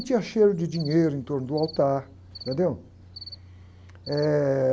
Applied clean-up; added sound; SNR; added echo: none; Cricket; 20 dB; none.